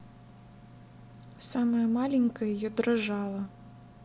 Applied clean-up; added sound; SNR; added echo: none; none; none; none.